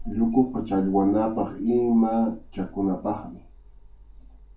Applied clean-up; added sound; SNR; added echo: none; Engine starting; 18 dB; reverberation time 0.3 s.